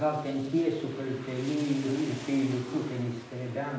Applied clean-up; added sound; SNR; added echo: none; Rain; 15 dB; reverberation time 0.8 s.